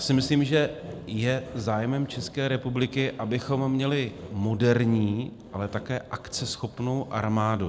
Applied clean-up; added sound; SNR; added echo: none; Sawing; 19 dB; none.